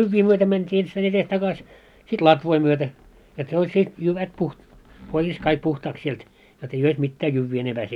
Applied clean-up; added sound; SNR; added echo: none; none; none; none.